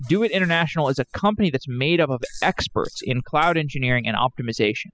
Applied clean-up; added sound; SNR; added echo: classical method spectral subtraction.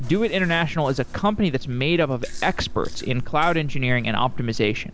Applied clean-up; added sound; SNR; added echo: none; Chewing, mastication; 7 dB; none.